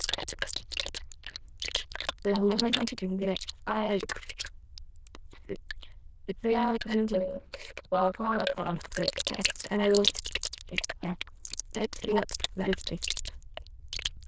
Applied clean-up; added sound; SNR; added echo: neural diffusion model UNIVERSE++.